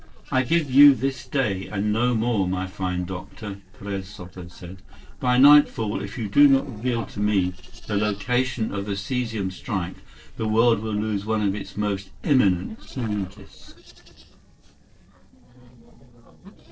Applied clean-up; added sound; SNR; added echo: neural separator model SepFormer DNS4.